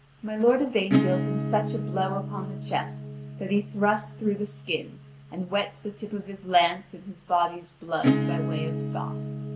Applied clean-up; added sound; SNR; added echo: none; Acoustic guitar / Strum; 3 dB; none.